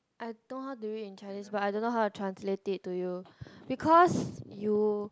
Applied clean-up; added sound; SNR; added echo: none; none; none; none.